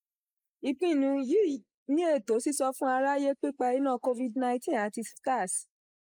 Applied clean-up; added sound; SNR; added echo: neural mask model Resemble Enhance denoiser.